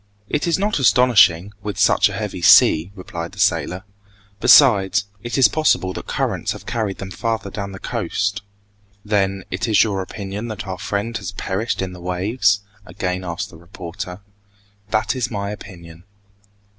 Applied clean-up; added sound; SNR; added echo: none; none; none; none.